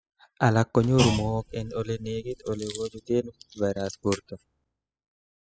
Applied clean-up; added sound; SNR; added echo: classical method spectral subtraction.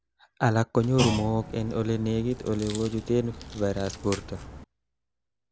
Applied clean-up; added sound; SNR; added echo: none; Crack + Thump, thud; 9 dB; none.